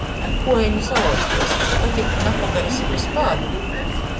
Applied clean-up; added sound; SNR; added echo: none; Engine starting / Car; -4 dB; none.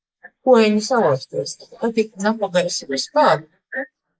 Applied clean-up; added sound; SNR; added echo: neural mask model Resemble Enhance denoiser.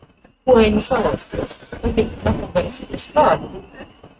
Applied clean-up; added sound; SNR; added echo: neural mask model RNNoise.